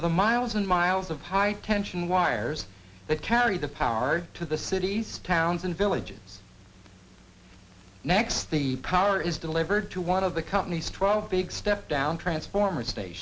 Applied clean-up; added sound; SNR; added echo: none; none; none; none.